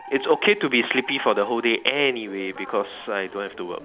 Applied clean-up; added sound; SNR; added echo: none; Alarm; 18 dB; none.